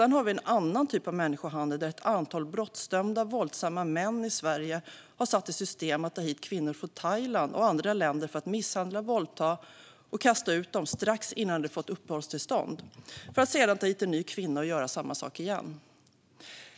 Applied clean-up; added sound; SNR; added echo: none; none; none; none.